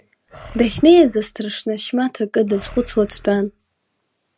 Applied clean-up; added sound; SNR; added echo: none; Animal; 20 dB; none.